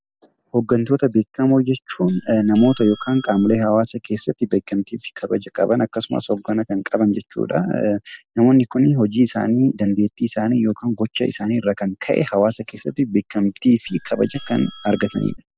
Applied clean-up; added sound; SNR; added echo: none; Doorbell; 19 dB; none.